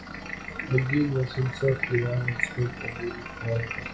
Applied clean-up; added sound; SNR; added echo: classical method log-MMSE.